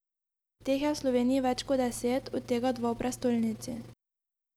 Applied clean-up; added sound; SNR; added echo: none; Engine; 18 dB; none.